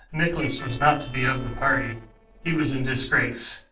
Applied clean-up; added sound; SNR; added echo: neural separator model SepFormer DNS4.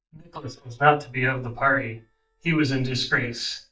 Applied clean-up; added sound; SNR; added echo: neural mask model DeepFilterNet 3.